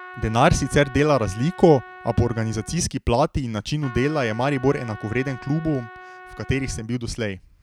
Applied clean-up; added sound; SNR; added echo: none; Trumpet; 19 dB; none.